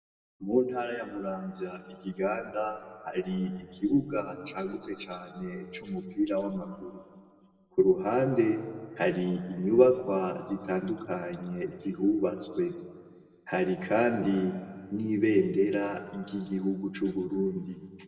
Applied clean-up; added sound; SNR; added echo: none; none; none; reverberation time 1.7 s.